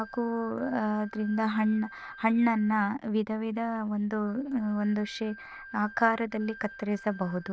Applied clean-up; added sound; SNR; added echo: neural diffusion model UNIVERSE++.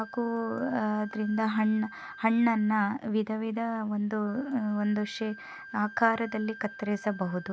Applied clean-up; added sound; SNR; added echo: none; Wind instrument, woodwind instrument; 19 dB; none.